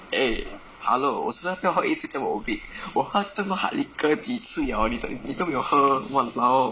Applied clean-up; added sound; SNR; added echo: none; Breathing; 17 dB; none.